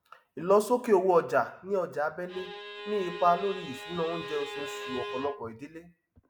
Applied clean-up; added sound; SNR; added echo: none; Bowed string instrument; 10 dB; none.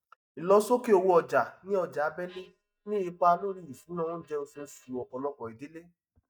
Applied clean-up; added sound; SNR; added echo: neural mask model DeepFilterNet 3.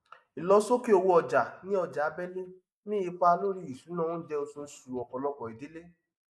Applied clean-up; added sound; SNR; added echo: neural mask model Resemble Enhance denoiser.